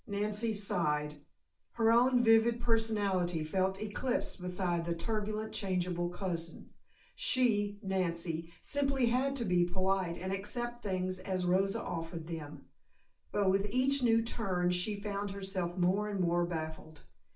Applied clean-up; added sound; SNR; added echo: none; none; none; reverberation time 0.3 s.